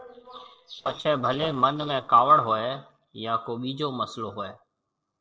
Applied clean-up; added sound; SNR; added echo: neural separator model SepFormer DNS4.